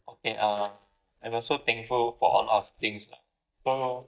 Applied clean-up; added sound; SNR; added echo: neural mask model DeepFilterNet 3.